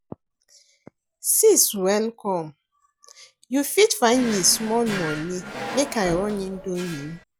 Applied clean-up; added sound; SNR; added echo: none; Drawer open or close; 10 dB; none.